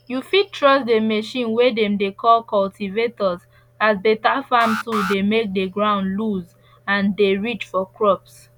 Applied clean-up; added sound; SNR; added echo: none; Alarm; 9 dB; none.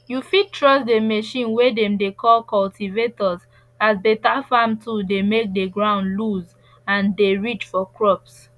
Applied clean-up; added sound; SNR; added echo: none; none; none; none.